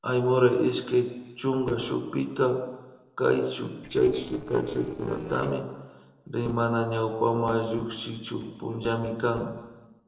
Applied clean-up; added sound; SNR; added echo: neural separator model SepFormer DNS4.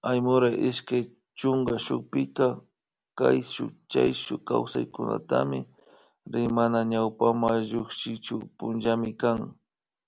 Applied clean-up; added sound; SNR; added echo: none; none; none; none.